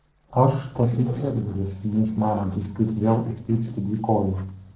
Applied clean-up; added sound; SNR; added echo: neural separator model SepFormer DNS4.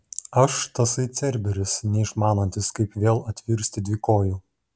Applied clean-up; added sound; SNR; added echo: none; none; none; none.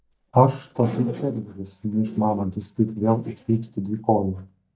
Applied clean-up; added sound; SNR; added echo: neural mask model DeepFilterNet 3.